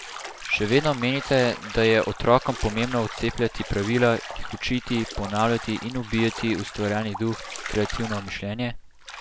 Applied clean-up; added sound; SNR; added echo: none; Bathtub (filling or washing); 12 dB; none.